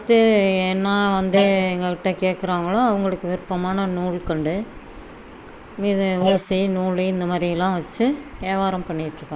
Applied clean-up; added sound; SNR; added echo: neural mask model Resemble Enhance denoiser.